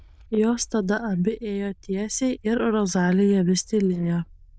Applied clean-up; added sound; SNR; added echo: neural diffusion model UNIVERSE++.